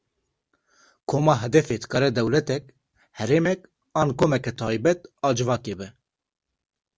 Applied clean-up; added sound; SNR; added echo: none; none; none; none.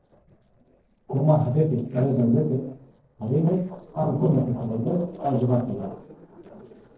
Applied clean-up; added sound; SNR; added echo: neural separator model SepFormer DNS4.